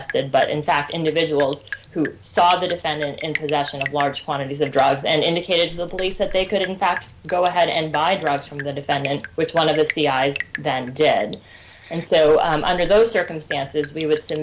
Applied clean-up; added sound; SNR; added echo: none; Drip; 14 dB; none.